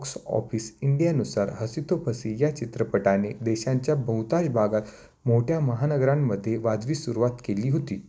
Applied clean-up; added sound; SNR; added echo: none; none; none; none.